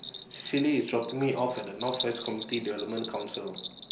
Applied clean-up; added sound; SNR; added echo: none; Bell; 9 dB; none.